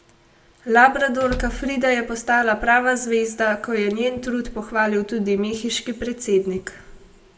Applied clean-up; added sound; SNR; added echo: none; Door / Car; 12 dB; reverberation time 0.9 s.